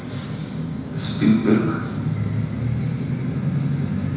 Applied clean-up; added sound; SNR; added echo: none; none; none; reverberation time 1.0 s.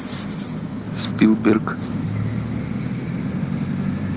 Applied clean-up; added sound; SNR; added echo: none; none; none; none.